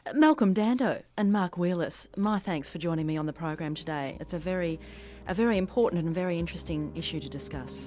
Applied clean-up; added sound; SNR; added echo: none; none; none; none.